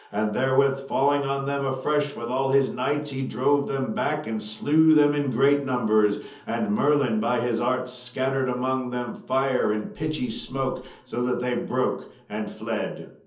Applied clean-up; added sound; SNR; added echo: none; none; none; reverberation time 0.7 s.